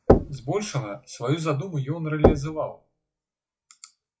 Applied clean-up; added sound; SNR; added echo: classical method WPE with log-MMSE.